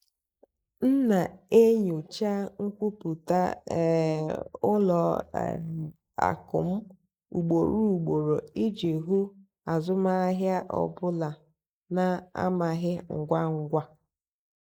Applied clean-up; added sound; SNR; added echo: neural mask model Resemble Enhance denoiser.